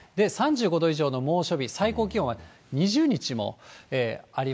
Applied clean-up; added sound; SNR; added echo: none; none; none; none.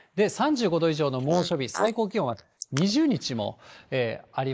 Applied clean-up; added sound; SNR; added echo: neural mask model Resemble Enhance denoiser.